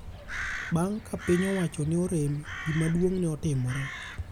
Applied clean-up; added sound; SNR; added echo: none; Crow; 10 dB; none.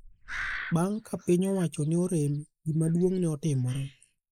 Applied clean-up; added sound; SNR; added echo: neural mask model Resemble Enhance denoiser.